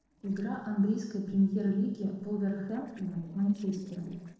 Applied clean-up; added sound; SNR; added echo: neural separator model SepFormer DNS4.